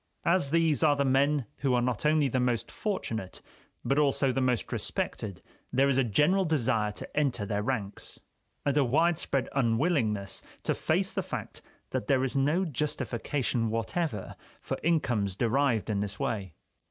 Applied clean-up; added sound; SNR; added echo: neural mask model Resemble Enhance denoiser.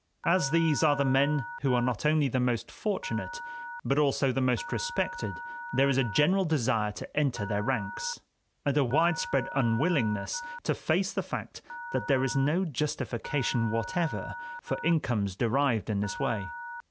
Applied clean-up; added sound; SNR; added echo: none; Telephone; 13 dB; none.